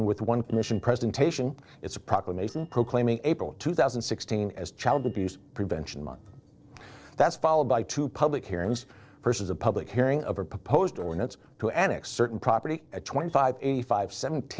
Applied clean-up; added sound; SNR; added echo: neural separator model SepFormer DNS4.